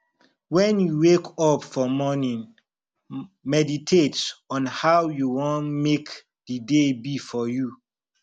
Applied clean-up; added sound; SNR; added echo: none; none; none; none.